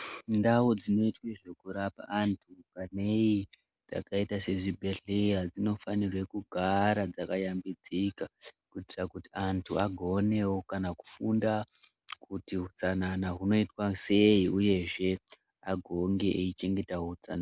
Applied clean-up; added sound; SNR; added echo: none; none; none; none.